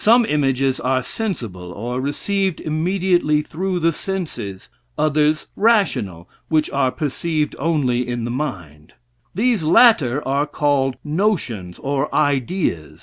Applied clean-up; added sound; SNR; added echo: none; none; none; none.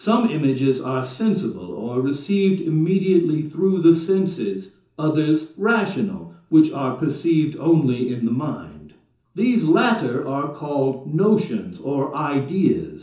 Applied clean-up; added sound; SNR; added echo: none; none; none; reverberation time 0.6 s.